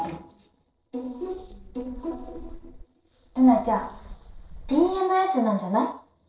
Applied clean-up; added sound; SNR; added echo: neural separator model SepFormer DNS4.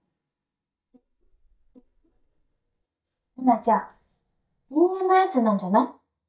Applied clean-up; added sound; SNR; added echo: neural mask model DeepFilterNet 3.